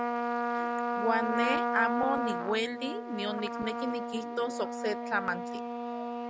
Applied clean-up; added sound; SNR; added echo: none; Trumpet; -1 dB; none.